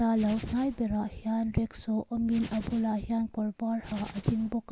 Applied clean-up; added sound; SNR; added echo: none; Hands; 16 dB; none.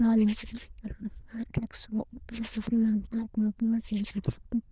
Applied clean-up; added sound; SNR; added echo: neural diffusion model UNIVERSE++.